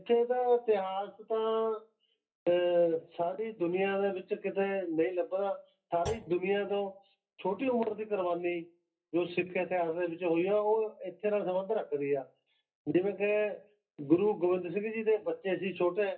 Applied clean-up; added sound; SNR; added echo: classical method WPE with log-MMSE.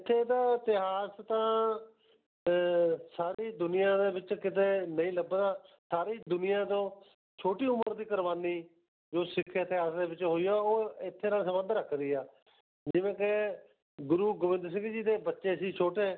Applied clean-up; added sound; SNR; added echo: none; none; none; none.